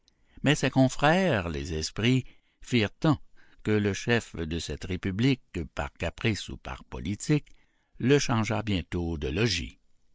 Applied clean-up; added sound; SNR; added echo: neural mask model Resemble Enhance denoiser.